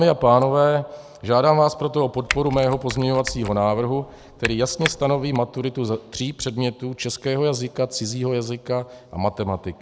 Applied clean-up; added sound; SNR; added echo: none; Typing; 10 dB; none.